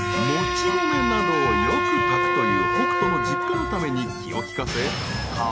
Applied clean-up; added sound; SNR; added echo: none; Wind instrument, woodwind instrument; -1 dB; none.